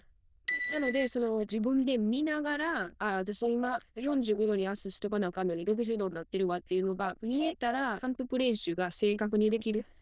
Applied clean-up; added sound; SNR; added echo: neural diffusion model UNIVERSE++.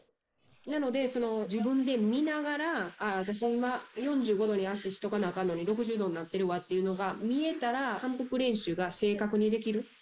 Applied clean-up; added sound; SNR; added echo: neural mask model Resemble Enhance denoiser.